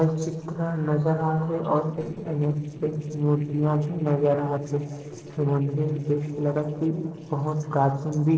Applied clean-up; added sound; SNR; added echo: neural separator model SepFormer DNS4.